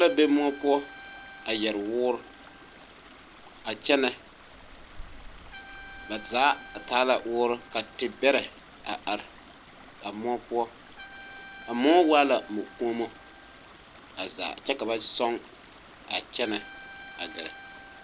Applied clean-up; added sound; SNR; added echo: none; Trumpet + Stream; 17 dB; none.